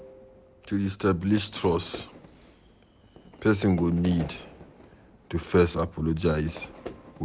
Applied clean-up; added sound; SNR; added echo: none; Fire / Fireworks; 18 dB; none.